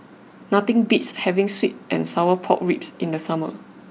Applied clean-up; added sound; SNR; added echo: none; none; none; none.